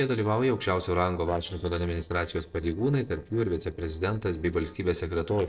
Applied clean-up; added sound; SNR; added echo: neural separator model SepFormer DNS4.